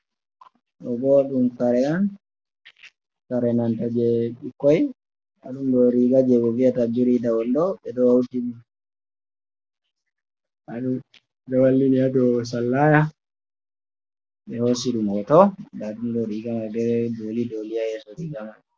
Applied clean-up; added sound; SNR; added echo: none; none; none; none.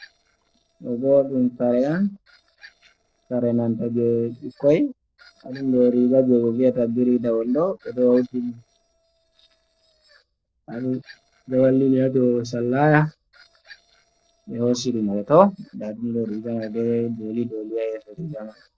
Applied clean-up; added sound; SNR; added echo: neural separator model SepFormer DNS4.